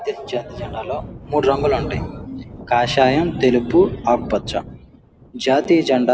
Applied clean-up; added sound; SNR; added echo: none; Thunder; 13 dB; none.